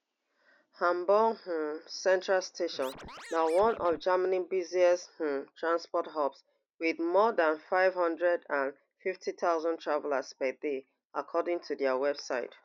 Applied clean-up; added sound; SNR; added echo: none; Scratching (performance technique); 16 dB; none.